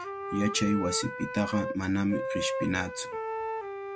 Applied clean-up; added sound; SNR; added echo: none; Wind instrument, woodwind instrument; 4 dB; none.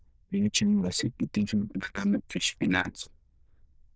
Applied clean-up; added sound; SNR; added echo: neural diffusion model UNIVERSE++.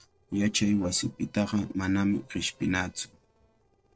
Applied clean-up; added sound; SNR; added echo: neural separator model SepFormer DNS4.